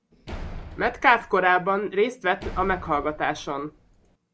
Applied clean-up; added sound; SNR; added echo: none; Slam; 14 dB; none.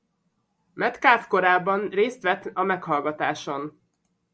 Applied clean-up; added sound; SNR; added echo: none; none; none; none.